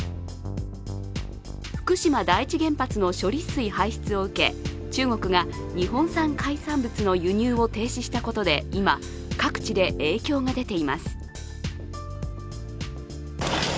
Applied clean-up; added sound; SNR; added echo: none; none; none; none.